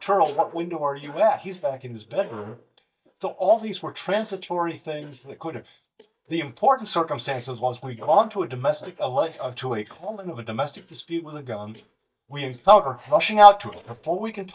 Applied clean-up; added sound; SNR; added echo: neural mask model DeepFilterNet 3.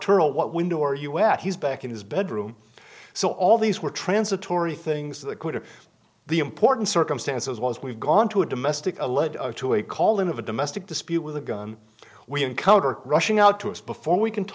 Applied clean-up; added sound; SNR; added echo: none; none; none; none.